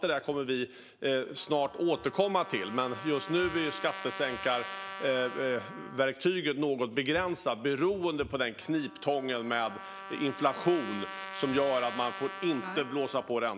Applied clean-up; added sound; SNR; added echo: none; Trumpet; 13 dB; none.